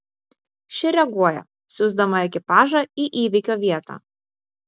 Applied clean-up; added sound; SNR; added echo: none; none; none; none.